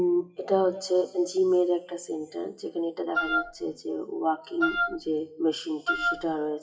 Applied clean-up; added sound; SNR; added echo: classical method WPE with log-MMSE.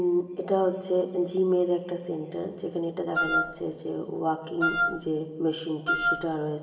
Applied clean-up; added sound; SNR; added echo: none; Wind instrument, woodwind instrument; 0 dB; reverberation time 2.8 s.